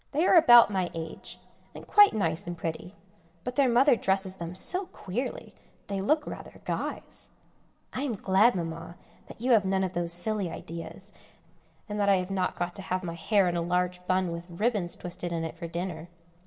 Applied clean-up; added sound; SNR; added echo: none; none; none; reverberation time 1.0 s.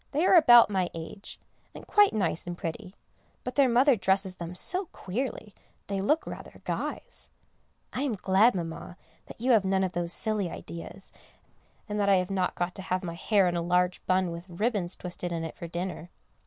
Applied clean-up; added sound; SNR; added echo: none; none; none; none.